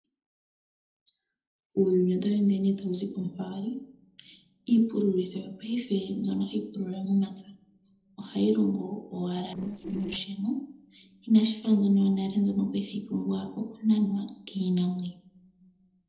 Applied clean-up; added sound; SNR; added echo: neural separator model SepFormer DNS4.